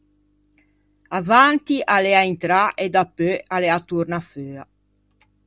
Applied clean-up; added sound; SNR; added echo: none; none; none; none.